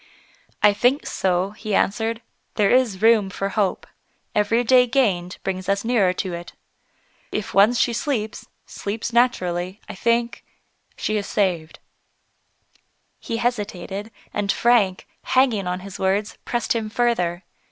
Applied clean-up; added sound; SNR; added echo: none; none; none; none.